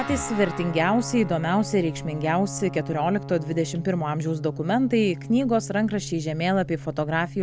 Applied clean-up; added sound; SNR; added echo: none; Guitar; 11 dB; none.